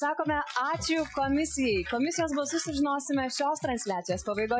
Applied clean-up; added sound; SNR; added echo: classical method Wiener filter.